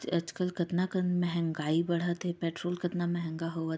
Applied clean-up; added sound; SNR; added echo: none; none; none; none.